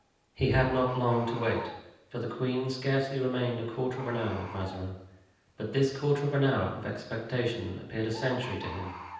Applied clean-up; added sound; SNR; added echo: none; Bird; 16 dB; reverberation time 0.9 s.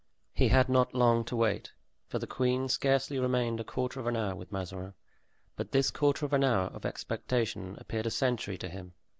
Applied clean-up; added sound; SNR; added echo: none; none; none; none.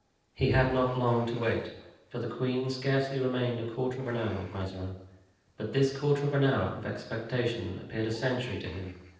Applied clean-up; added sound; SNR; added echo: neural separator model SepFormer DNS4.